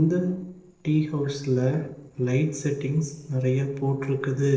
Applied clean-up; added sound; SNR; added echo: neural separator model SepFormer DNS4.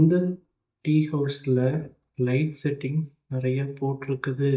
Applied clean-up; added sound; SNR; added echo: neural mask model DeepFilterNet 3.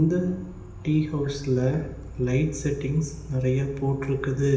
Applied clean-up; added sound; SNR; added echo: none; Insect; 15 dB; reverberation time 0.9 s.